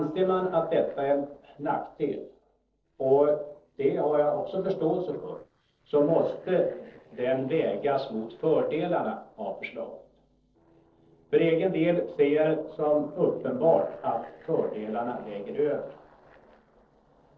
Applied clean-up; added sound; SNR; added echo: neural separator model SepFormer DNS4.